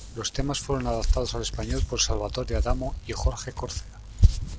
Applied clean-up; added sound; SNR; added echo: none; Hands; -3 dB; none.